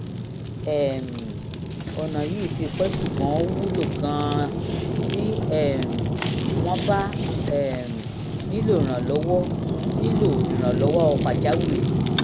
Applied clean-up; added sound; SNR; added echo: none; Fire; -2 dB; none.